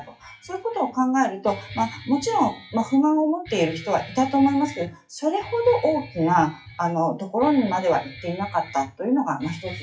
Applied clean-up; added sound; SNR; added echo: classical method WPE with log-MMSE.